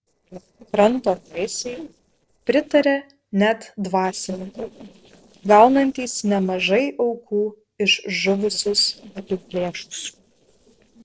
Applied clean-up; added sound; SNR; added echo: neural separator model SepFormer DNS4.